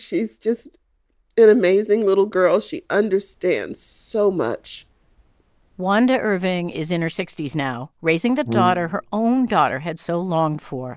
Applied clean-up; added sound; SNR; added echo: none; Brass instrument; 5 dB; none.